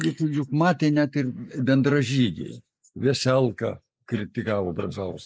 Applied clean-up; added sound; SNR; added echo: neural mask model Resemble Enhance denoiser.